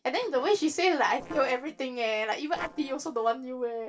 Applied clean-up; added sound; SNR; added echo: neural separator model SepFormer DNS4.